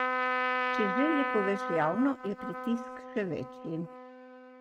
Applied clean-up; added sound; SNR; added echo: neural mask model RNNoise.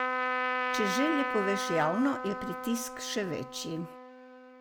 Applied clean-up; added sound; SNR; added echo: none; Trumpet; 1 dB; none.